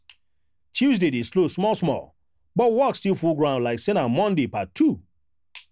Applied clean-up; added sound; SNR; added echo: none; none; none; none.